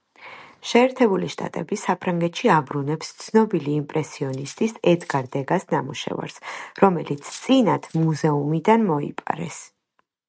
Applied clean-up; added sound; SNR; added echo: neural mask model RNNoise.